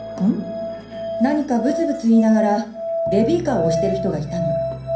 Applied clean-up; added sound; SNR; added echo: none; Musical instrument; 5 dB; reverberation time 0.6 s.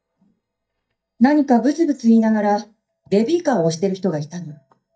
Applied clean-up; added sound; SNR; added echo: neural mask model DeepFilterNet 3.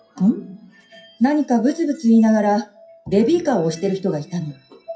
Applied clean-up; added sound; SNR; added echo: classical method WPE with log-MMSE.